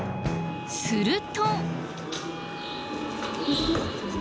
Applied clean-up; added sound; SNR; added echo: none; Wind instrument, woodwind instrument; 13 dB; none.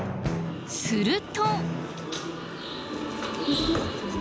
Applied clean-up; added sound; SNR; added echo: none; none; none; none.